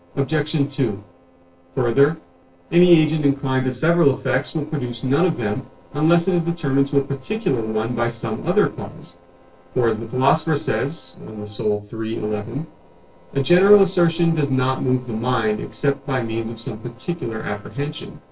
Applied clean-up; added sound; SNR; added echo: neural separator model SepFormer DNS4.